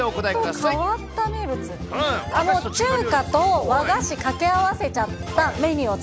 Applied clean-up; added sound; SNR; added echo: none; none; none; none.